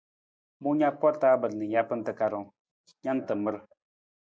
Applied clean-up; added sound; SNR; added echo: none; none; none; none.